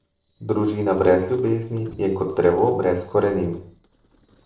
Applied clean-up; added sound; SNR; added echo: neural separator model SepFormer DNS4.